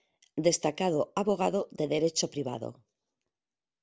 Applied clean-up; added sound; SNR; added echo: none; none; none; none.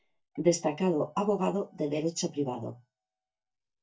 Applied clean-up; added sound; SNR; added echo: neural mask model DeepFilterNet 3.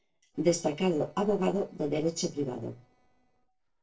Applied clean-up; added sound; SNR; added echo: neural separator model SepFormer DNS4.